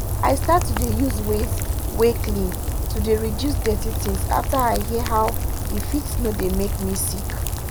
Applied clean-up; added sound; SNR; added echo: none; Rain; -1 dB; none.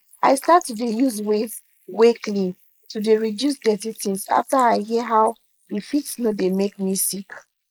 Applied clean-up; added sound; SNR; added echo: neural mask model Resemble Enhance denoiser.